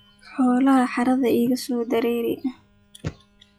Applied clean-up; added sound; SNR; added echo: classical method log-MMSE.